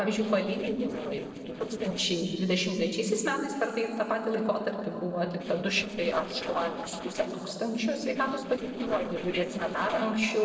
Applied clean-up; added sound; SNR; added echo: neural separator model SepFormer DNS4.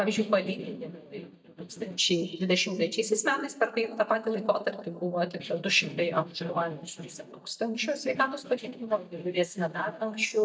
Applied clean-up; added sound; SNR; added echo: neural mask model DeepFilterNet 3.